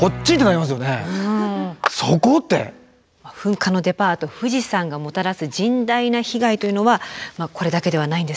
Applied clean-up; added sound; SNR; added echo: none; Clapping; 10 dB; none.